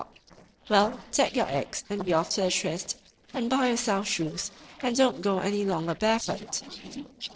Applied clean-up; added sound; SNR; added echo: neural separator model SepFormer DNS4.